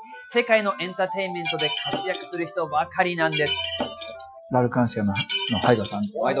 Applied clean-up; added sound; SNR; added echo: classical method Wiener filter.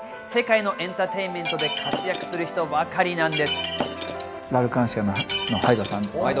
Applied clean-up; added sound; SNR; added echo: none; Shatter; 6 dB; none.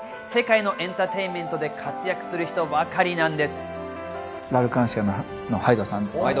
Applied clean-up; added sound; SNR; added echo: none; none; none; none.